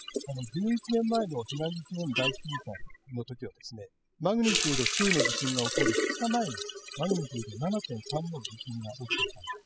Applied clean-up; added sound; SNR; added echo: classical method spectral subtraction.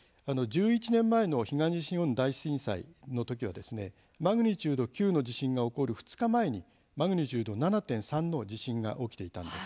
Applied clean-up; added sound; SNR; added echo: none; none; none; none.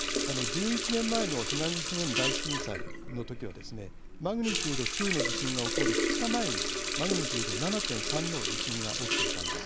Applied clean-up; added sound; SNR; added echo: none; Water tap, faucet; -3 dB; none.